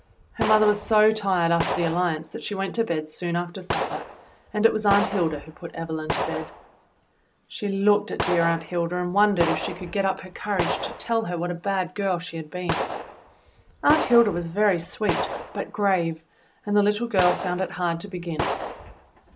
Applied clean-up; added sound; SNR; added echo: none; Gunshot, gunfire; 8 dB; none.